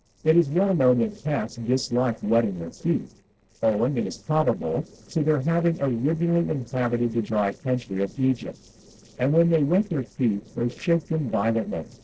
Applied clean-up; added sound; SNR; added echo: neural separator model SepFormer DNS4.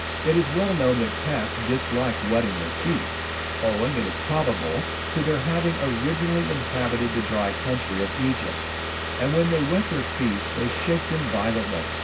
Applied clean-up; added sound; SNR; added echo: none; Car; 3 dB; reverberation time 0.2 s.